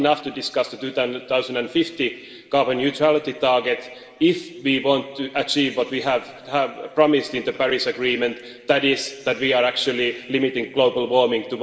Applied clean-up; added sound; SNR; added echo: none; none; none; reverberation time 1.9 s.